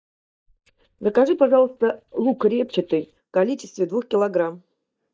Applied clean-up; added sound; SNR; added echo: neural mask model DeepFilterNet 3.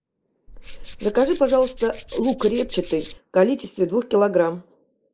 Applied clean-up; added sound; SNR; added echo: neural mask model Resemble Enhance denoiser.